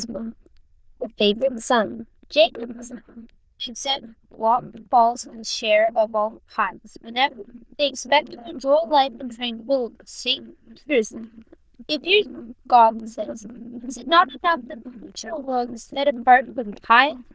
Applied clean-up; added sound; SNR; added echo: neural diffusion model UNIVERSE++.